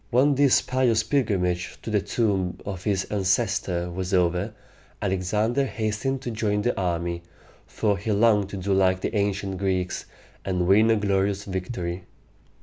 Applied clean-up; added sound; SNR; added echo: none; none; none; none.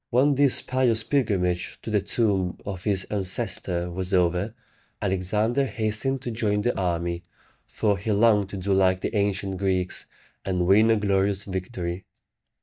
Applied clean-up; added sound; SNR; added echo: neural mask model DeepFilterNet 3.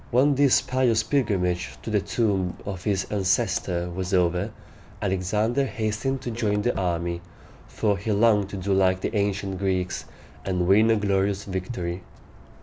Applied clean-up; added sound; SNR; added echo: none; Walk, footsteps; 19 dB; none.